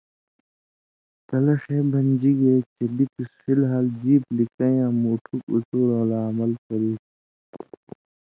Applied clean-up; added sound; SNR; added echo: none; none; none; none.